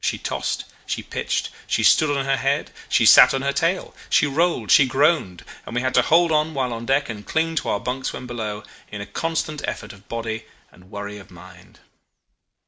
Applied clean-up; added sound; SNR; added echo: none; none; none; none.